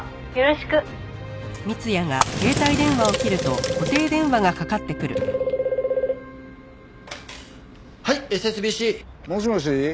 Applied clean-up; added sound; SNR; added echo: none; Fire; 3 dB; none.